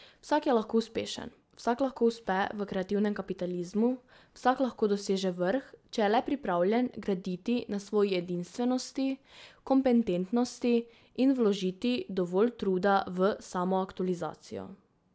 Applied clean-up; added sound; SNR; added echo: none; none; none; none.